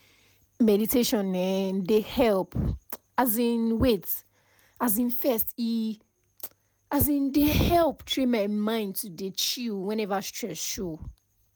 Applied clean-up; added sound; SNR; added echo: none; none; none; none.